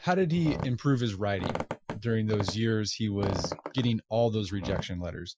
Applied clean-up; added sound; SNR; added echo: classical method Wiener filter.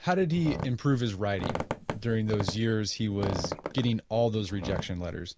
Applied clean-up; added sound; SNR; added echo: none; Squeak; 9 dB; none.